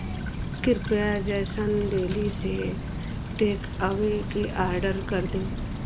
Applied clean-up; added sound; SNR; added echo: none; Car + Stream / Trickle, dribble; 3 dB; none.